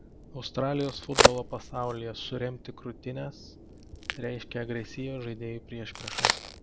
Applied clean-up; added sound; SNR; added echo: none; Crack; -4 dB; none.